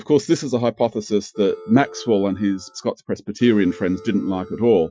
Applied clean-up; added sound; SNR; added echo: classical method Wiener filter.